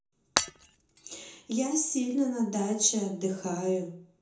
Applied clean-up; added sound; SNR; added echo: none; Shatter; 4 dB; reverberation time 0.6 s.